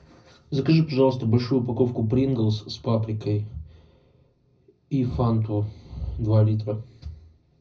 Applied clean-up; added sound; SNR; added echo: none; none; none; reverberation time 0.4 s.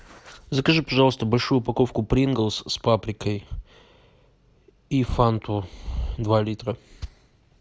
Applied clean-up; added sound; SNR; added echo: none; none; none; none.